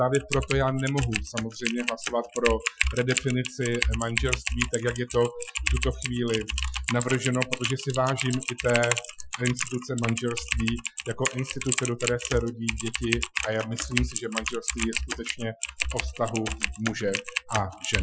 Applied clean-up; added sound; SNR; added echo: classical method Wiener filter.